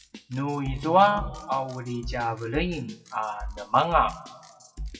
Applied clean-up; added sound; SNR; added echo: classical method WPE with log-MMSE.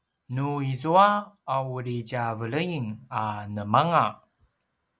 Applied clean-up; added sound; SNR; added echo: none; none; none; none.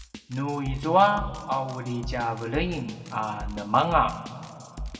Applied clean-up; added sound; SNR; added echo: none; Drum kit; 12 dB; reverberation time 2.0 s.